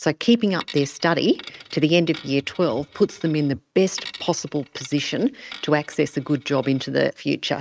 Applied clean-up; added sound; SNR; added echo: neural mask model RNNoise.